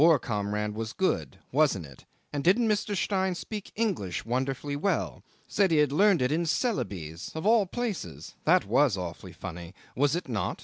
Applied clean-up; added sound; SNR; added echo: none; none; none; none.